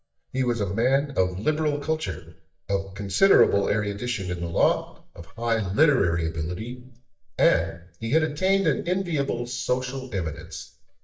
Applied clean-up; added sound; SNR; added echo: neural mask model DeepFilterNet 3.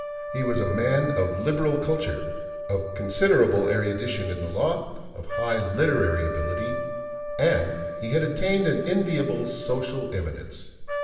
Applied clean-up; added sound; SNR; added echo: none; Trumpet; 7 dB; reverberation time 1.2 s.